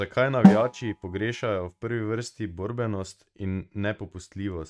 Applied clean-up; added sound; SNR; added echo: neural mask model RNNoise.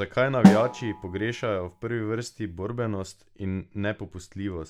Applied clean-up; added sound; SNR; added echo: none; Snare drum; -3 dB; none.